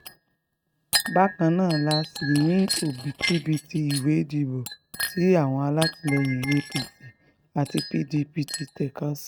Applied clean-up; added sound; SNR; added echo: neural mask model RNNoise.